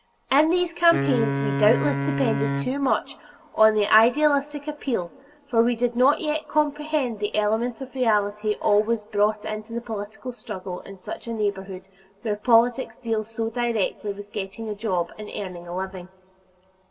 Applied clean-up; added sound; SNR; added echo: none; Wind instrument, woodwind instrument; 3 dB; reverberation time 1.9 s.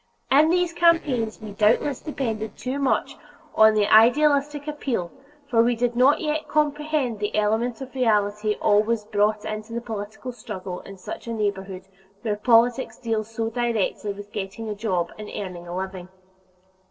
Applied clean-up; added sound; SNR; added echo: neural separator model SepFormer DNS4.